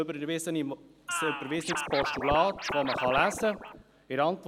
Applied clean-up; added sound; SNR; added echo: none; Scratching (performance technique); 4 dB; none.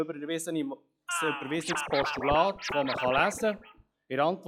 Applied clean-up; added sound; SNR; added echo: classical method log-MMSE.